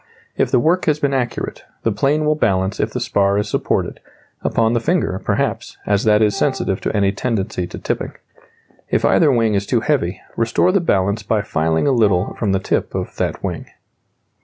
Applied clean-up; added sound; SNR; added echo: none; Wind instrument, woodwind instrument; 16 dB; none.